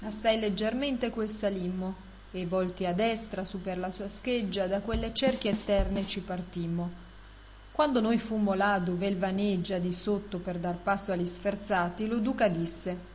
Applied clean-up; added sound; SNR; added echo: none; Bass drum / Snare drum / Drum kit; 6 dB; none.